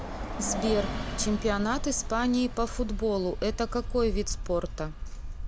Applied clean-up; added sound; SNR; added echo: none; Bus; 4 dB; none.